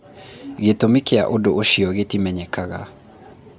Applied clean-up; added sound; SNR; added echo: none; none; none; none.